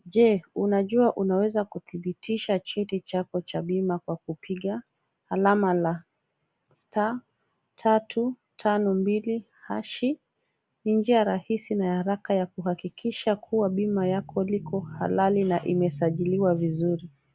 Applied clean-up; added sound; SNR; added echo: none; none; none; none.